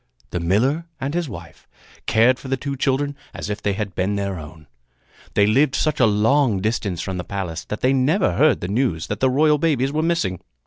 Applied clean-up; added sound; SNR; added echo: none; none; none; none.